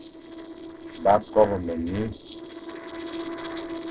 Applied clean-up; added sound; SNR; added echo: neural separator model SepFormer DNS4.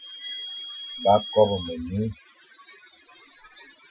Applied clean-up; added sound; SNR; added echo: classical method Wiener filter.